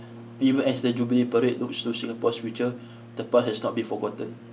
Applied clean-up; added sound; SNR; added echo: none; Brass instrument; 16 dB; none.